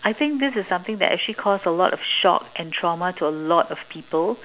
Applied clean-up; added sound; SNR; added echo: none; none; none; none.